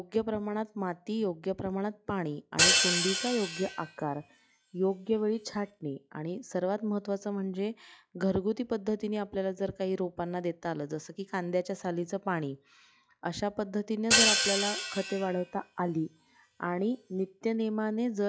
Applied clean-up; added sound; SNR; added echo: classical method log-MMSE.